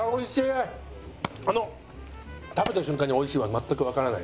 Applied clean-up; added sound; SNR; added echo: none; Fire; 15 dB; none.